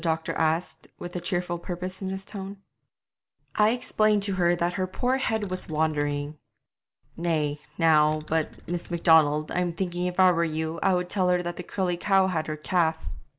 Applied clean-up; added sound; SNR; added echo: none; Keys jangling; 20 dB; none.